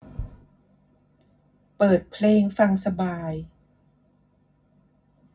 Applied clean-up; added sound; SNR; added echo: none; Bass drum; 17 dB; reverberation time 0.4 s.